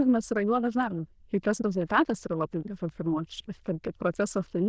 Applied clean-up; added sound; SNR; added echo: neural diffusion model UNIVERSE++.